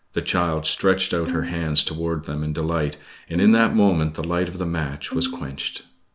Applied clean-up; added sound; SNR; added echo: none; Bowed string instrument; 10 dB; none.